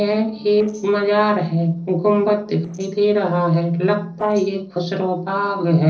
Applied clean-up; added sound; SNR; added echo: neural separator model SepFormer DNS4.